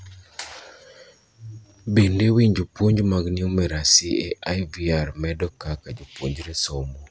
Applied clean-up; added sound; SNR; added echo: none; none; none; none.